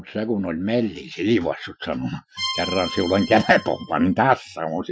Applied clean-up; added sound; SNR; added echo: classical method Wiener filter.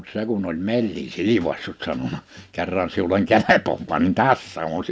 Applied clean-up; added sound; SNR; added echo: none; none; none; none.